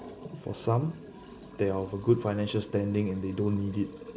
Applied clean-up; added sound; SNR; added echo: none; Liquid; 16 dB; none.